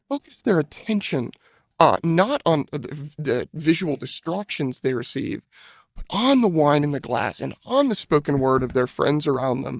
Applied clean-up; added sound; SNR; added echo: neural mask model DeepFilterNet 3.